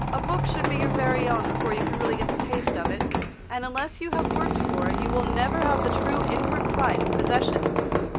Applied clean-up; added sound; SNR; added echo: none; Squeak; -5 dB; none.